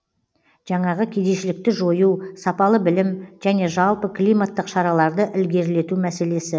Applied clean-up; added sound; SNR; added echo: none; none; none; none.